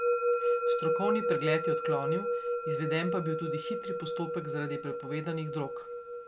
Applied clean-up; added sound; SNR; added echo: none; Musical instrument; -4 dB; none.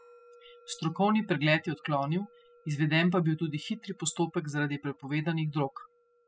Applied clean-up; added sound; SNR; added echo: classical method spectral subtraction.